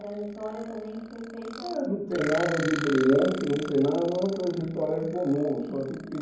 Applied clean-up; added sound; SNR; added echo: none; Burping, eructation; 13 dB; reverberation time 1.2 s.